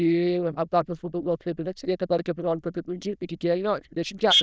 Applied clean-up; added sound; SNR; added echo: neural diffusion model UNIVERSE++.